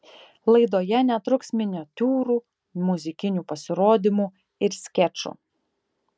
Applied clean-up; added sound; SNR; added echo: none; none; none; none.